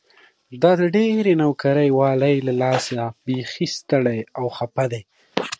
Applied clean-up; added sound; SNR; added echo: none; none; none; none.